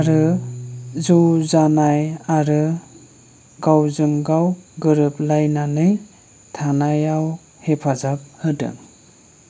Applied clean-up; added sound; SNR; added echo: none; Piano; 19 dB; none.